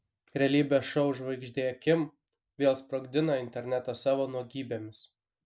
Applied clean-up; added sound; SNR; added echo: none; none; none; none.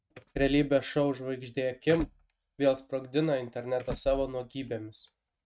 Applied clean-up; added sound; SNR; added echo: neural mask model RNNoise.